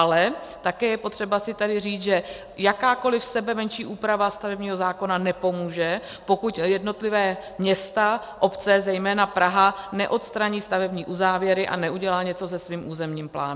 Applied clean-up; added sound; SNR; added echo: none; none; none; none.